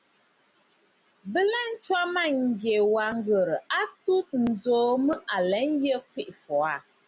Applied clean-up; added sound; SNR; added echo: none; none; none; none.